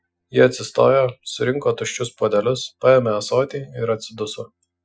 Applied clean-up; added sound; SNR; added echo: classical method Wiener filter.